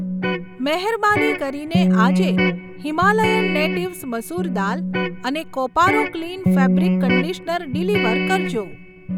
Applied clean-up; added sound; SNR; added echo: none; Electric guitar; -2 dB; none.